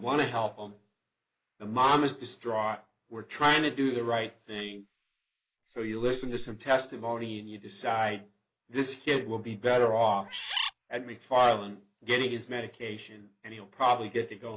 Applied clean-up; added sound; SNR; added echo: neural mask model Resemble Enhance denoiser.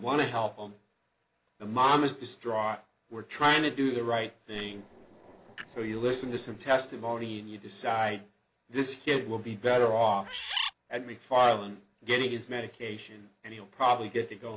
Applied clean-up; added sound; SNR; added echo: neural separator model SepFormer DNS4.